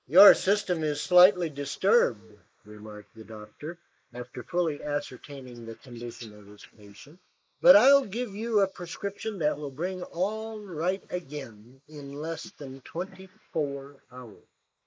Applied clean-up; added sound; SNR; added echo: neural mask model Resemble Enhance denoiser.